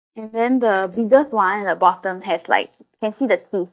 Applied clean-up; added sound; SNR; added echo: neural mask model DeepFilterNet 3.